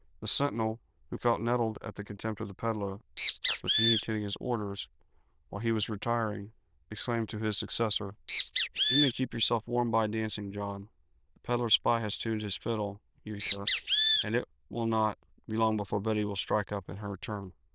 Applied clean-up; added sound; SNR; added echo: neural diffusion model UNIVERSE++.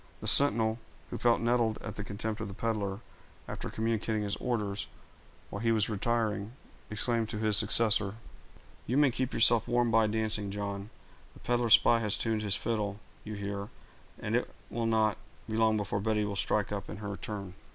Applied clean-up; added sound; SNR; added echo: none; none; none; none.